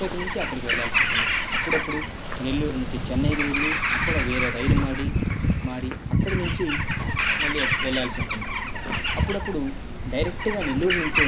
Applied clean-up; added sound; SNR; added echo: none; Bird vocalization, bird call, bird song / Crow + Wind / Ocean; -5 dB; none.